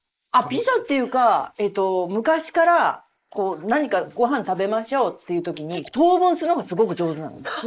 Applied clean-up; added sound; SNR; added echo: neural mask model Resemble Enhance denoiser.